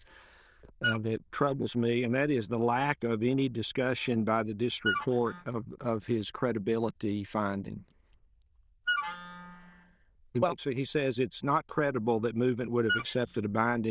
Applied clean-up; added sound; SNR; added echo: neural diffusion model UNIVERSE++.